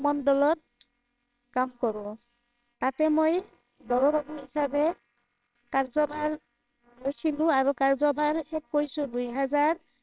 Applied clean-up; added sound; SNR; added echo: neural separator model SepFormer WHAMR!.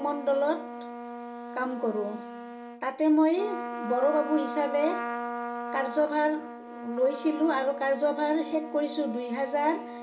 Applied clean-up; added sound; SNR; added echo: none; Trumpet; 9 dB; reverberation time 0.5 s.